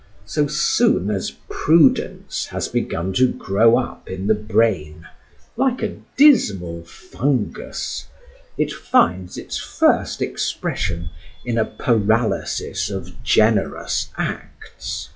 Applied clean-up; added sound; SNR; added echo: classical method log-MMSE.